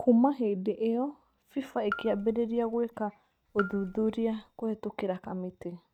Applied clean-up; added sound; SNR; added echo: neural mask model RNNoise.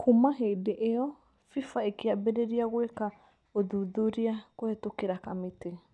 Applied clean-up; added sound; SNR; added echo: none; none; none; none.